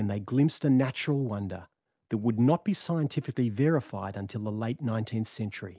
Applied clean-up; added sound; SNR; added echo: none; none; none; none.